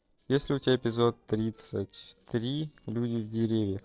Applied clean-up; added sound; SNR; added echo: neural separator model SepFormer DNS4.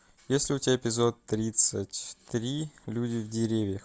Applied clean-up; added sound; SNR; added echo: none; none; none; none.